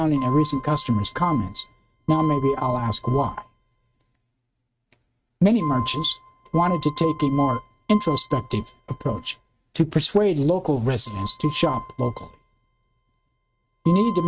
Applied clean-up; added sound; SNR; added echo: neural mask model RNNoise.